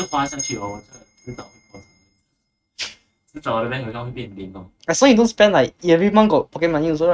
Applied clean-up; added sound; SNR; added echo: neural mask model RNNoise.